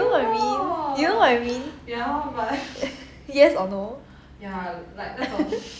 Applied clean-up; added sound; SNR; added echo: none; none; none; none.